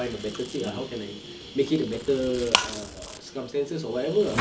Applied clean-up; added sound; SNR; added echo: none; Domestic sounds, home sounds; 17 dB; none.